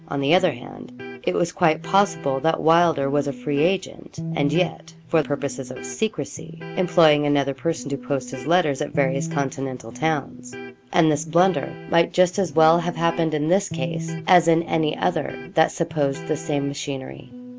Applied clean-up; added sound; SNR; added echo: none; Electric guitar; 13 dB; none.